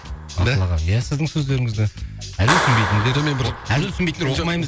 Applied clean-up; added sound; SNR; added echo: none; Clapping; 7 dB; none.